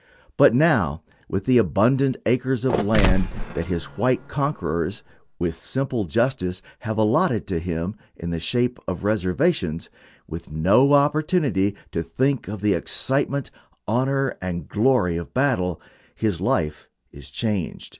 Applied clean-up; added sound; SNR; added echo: none; Mechanisms; 3 dB; none.